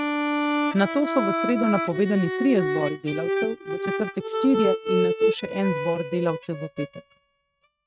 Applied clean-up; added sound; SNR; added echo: neural mask model RNNoise.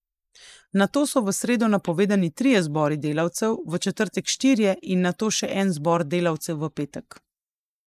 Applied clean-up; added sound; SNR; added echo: neural mask model Resemble Enhance denoiser.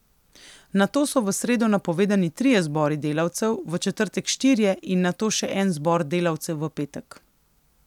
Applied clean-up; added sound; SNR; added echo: none; none; none; none.